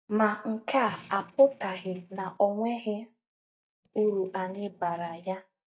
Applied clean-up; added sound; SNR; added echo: neural mask model DeepFilterNet 3.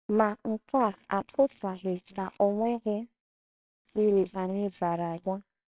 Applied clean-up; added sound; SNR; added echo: neural separator model SepFormer WHAMR!.